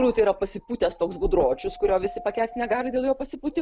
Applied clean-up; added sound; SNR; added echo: none; Dog; 17 dB; none.